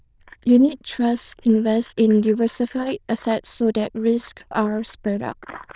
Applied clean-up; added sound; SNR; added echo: neural diffusion model UNIVERSE++.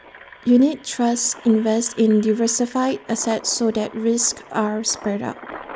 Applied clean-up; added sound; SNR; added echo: none; Engine; 20 dB; none.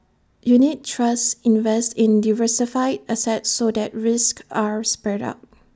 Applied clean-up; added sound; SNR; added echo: none; none; none; none.